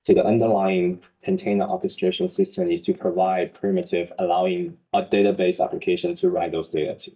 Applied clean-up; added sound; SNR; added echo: neural mask model DeepFilterNet 3.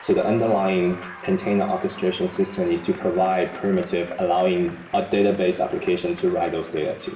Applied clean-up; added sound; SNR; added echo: none; Applause; 19 dB; reverberation time 0.7 s.